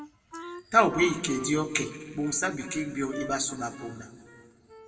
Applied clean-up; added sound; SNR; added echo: none; Wind instrument, woodwind instrument; 16 dB; reverberation time 1.4 s.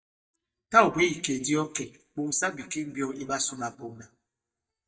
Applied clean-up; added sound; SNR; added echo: neural mask model DeepFilterNet 3.